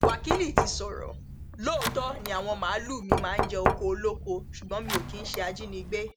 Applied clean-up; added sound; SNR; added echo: none; Knock; -1 dB; none.